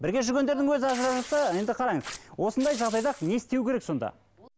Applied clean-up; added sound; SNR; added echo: none; Tearing; 15 dB; none.